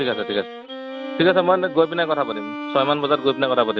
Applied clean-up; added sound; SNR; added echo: none; Bowed string instrument; 11 dB; none.